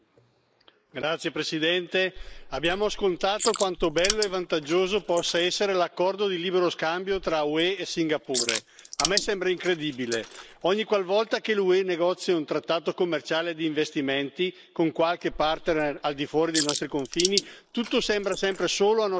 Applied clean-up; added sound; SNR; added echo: neural mask model Resemble Enhance denoiser.